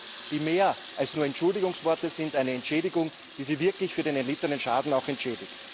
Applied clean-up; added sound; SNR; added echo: none; Water tap, faucet; 9 dB; none.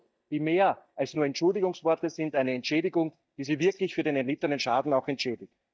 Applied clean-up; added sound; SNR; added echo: neural mask model DeepFilterNet 3.